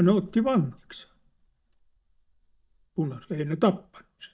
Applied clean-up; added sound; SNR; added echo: neural mask model DeepFilterNet 3.